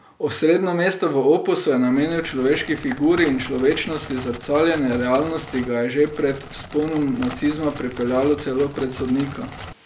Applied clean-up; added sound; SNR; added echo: none; Crackle; 15 dB; none.